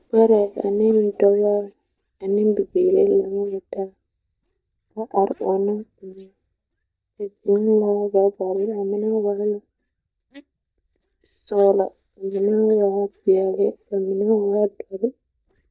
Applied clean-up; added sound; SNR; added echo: neural mask model DeepFilterNet 3.